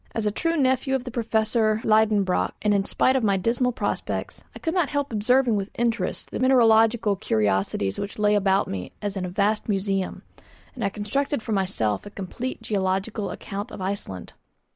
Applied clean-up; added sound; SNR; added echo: neural mask model Resemble Enhance denoiser.